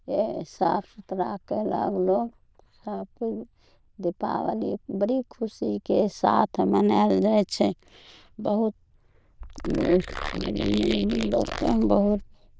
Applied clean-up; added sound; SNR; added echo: neural diffusion model UNIVERSE++.